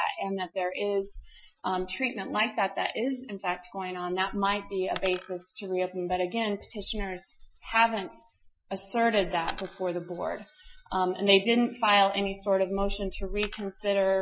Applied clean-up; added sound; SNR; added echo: classical method Wiener filter.